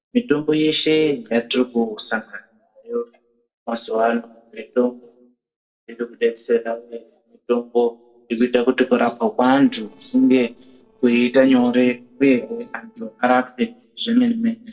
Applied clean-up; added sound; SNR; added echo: neural separator model SepFormer DNS4.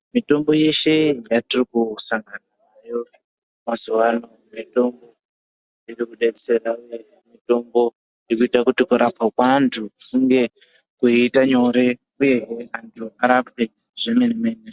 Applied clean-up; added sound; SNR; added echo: none; none; none; none.